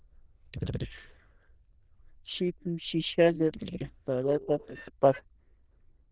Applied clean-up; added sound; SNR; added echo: neural diffusion model UNIVERSE++.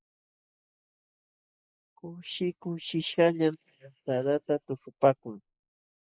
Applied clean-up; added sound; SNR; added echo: neural mask model Resemble Enhance denoiser.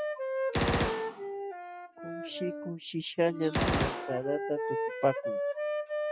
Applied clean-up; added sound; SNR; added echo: classical method log-MMSE.